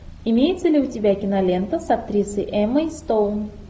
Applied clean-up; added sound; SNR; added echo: none; none; none; none.